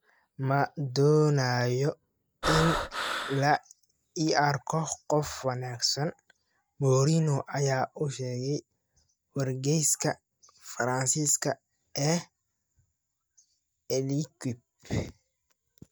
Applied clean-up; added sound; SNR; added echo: neural mask model DeepFilterNet 3.